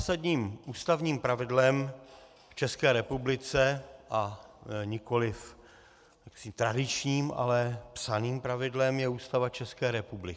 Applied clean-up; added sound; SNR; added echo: none; none; none; none.